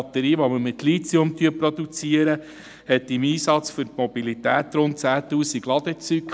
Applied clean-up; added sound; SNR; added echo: none; none; none; none.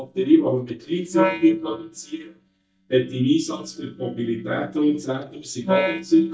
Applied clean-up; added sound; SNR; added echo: neural mask model DeepFilterNet 3.